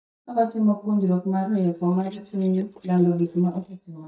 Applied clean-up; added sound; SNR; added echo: neural mask model DeepFilterNet 3.